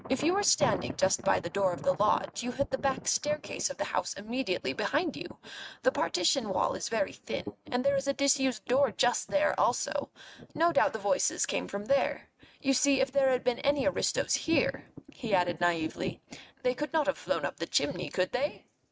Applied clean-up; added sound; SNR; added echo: neural mask model RNNoise.